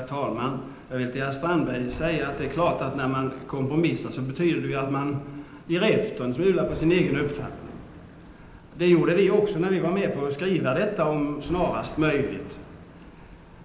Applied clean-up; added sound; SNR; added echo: none; Car passing by; 19 dB; reverberation time 0.9 s.